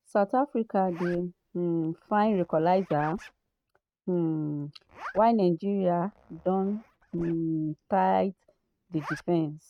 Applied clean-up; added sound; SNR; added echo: neural mask model RNNoise.